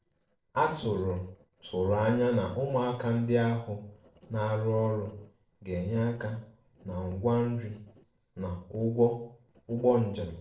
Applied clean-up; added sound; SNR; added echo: neural separator model SepFormer DNS4.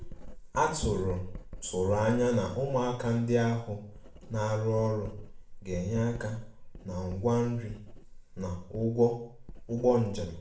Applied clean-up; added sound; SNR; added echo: none; Writing; 14 dB; reverberation time 0.5 s.